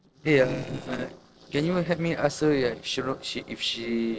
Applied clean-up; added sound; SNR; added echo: neural separator model SepFormer DNS4.